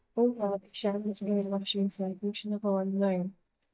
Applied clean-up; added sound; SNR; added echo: neural mask model DeepFilterNet 3.